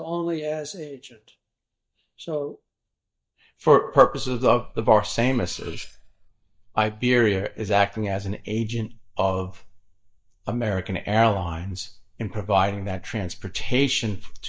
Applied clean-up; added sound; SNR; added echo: neural mask model DeepFilterNet 3.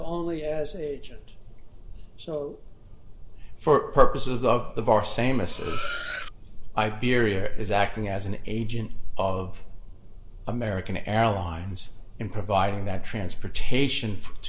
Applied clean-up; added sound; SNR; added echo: none; Cutlery, silverware; 13 dB; reverberation time 0.7 s.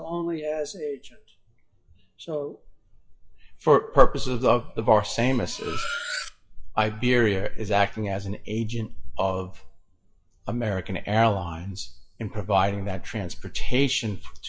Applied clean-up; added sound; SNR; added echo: classical method WPE with log-MMSE.